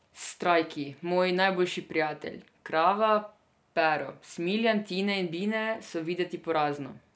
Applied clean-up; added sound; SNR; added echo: none; none; none; none.